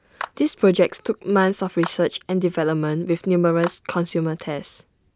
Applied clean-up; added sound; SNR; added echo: none; Clapping; 18 dB; none.